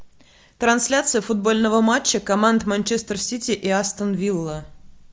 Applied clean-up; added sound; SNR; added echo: none; none; none; none.